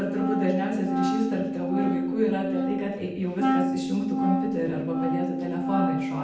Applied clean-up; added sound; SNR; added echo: none; Wind instrument, woodwind instrument; -1 dB; reverberation time 0.8 s.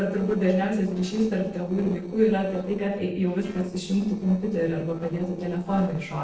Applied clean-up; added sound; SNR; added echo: neural separator model SepFormer DNS4.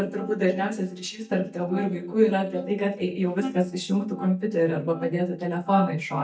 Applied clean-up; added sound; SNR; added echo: neural mask model DeepFilterNet 3.